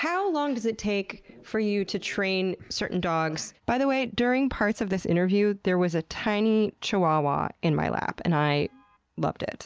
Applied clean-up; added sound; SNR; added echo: none; none; none; none.